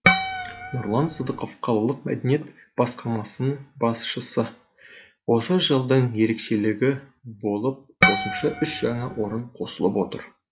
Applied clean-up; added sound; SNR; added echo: none; Harp; 0 dB; none.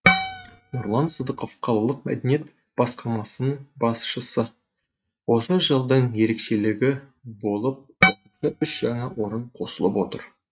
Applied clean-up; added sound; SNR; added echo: neural mask model RNNoise.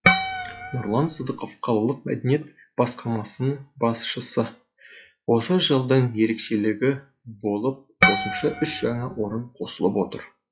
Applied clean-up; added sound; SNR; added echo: classical method log-MMSE.